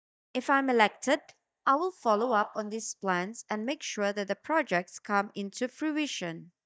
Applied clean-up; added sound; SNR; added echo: neural mask model DeepFilterNet 3.